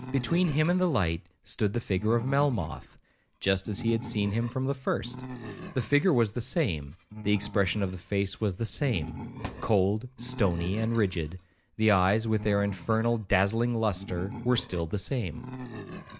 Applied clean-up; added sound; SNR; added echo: none; Thump, thud + Animal; 14 dB; none.